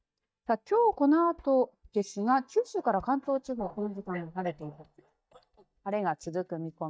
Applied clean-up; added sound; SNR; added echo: neural mask model DeepFilterNet 3.